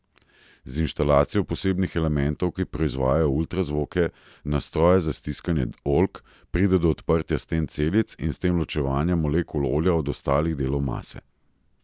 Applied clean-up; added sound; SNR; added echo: none; none; none; none.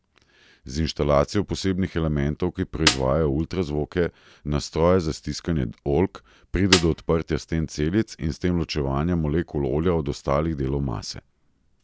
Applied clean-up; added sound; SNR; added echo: none; Snare drum; 1 dB; none.